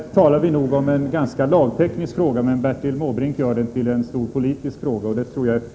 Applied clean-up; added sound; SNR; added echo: none; none; none; none.